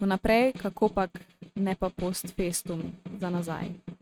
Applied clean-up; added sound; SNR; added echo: neural mask model RNNoise.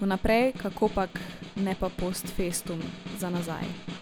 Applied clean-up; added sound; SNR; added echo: none; Snare drum; 10 dB; none.